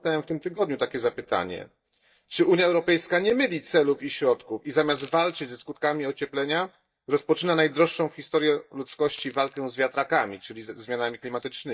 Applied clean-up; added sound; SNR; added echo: neural mask model DeepFilterNet 3.